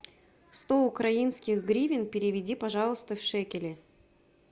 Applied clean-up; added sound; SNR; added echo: none; none; none; none.